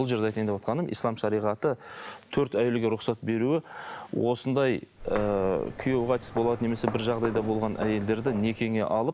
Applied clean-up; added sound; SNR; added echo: none; Walk, footsteps; 11 dB; none.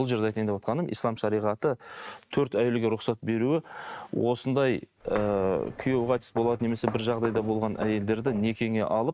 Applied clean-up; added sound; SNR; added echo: neural mask model RNNoise.